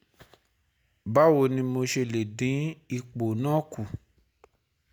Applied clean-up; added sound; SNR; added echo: none; none; none; none.